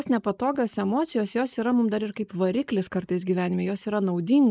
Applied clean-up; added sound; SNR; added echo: neural mask model Resemble Enhance denoiser.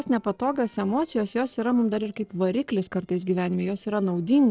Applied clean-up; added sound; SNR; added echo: neural separator model SepFormer DNS4.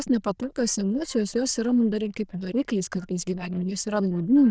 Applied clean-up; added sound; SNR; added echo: neural diffusion model UNIVERSE++.